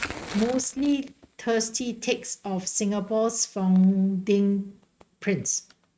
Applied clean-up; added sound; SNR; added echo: neural mask model RNNoise.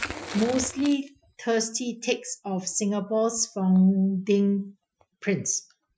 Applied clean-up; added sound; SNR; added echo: classical method Wiener filter.